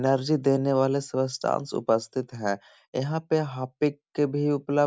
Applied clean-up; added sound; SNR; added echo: none; none; none; none.